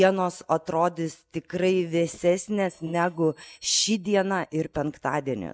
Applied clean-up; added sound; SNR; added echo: neural mask model DeepFilterNet 3.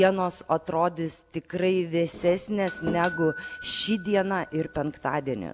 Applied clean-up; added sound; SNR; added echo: none; Doorbell; 6 dB; none.